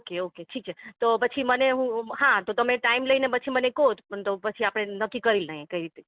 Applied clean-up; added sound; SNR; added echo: none; none; none; none.